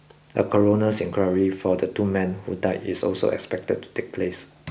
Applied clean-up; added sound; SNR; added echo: none; none; none; none.